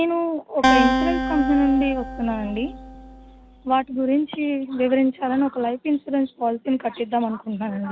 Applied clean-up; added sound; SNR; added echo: none; Acoustic guitar; 2 dB; none.